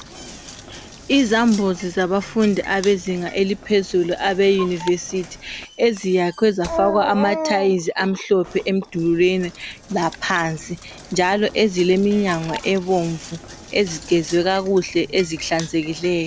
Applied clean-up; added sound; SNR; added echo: none; Clock + Knock; 18 dB; none.